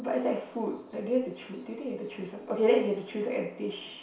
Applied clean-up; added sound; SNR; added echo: none; none; none; reverberation time 0.6 s.